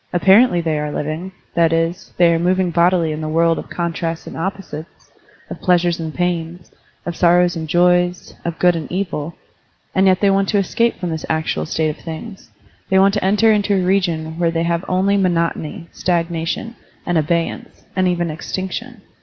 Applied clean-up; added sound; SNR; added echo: none; none; none; none.